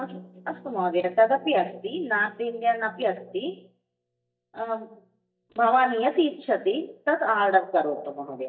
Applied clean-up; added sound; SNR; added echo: neural mask model DeepFilterNet 3.